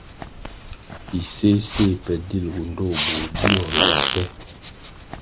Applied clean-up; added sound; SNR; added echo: none; Fart; 2 dB; none.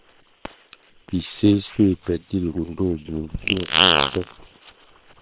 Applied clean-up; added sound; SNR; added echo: neural separator model SepFormer WHAM!.